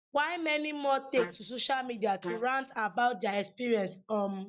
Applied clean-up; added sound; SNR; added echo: neural mask model DeepFilterNet 3.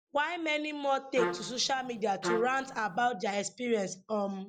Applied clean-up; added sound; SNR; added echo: none; Trumpet; 6 dB; none.